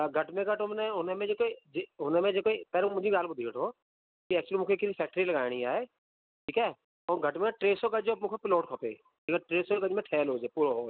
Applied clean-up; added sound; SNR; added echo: none; none; none; none.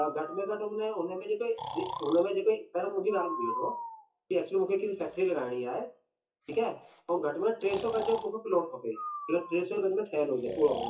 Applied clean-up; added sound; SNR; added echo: classical method WPE with log-MMSE.